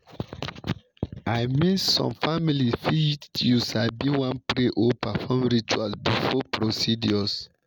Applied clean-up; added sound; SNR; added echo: none; none; none; none.